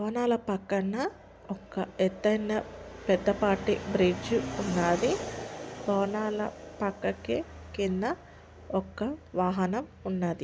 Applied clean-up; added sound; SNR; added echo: none; none; none; none.